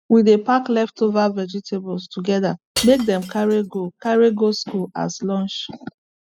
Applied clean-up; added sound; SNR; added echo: classical method spectral subtraction.